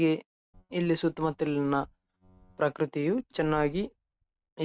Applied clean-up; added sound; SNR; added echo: neural mask model RNNoise.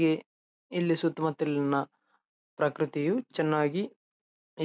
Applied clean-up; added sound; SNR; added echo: none; none; none; none.